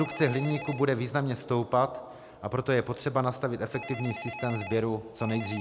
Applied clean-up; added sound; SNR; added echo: none; Telephone; 14 dB; none.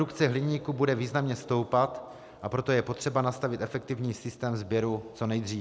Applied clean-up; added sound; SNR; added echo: none; none; none; none.